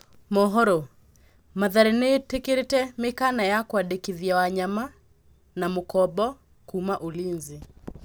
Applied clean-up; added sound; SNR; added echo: none; none; none; none.